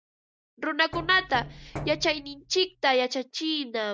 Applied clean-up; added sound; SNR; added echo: none; Knock; 13 dB; none.